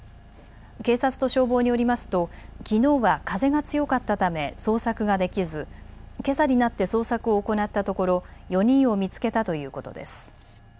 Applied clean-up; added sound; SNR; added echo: none; none; none; none.